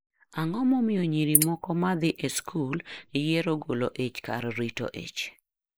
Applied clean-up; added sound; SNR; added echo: neural mask model Resemble Enhance denoiser.